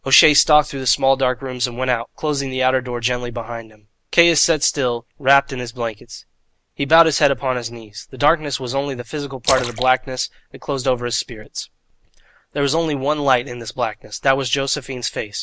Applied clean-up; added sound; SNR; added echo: none; Splash, splatter; 10 dB; none.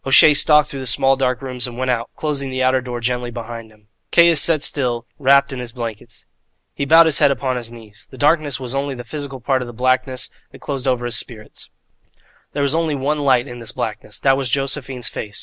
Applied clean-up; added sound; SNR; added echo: none; none; none; none.